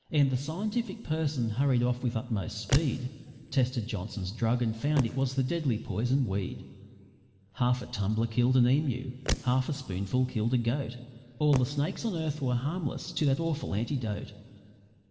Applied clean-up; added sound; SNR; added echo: none; Fireworks; 11 dB; reverberation time 2.5 s.